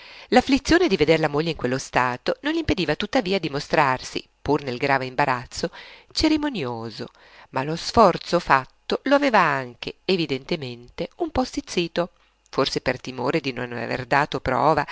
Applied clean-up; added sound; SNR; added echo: none; none; none; none.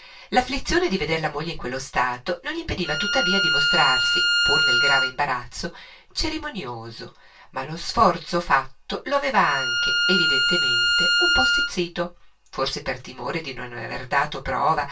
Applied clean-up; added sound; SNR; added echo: none; Bowed string instrument; -4 dB; reverberation time 0.2 s.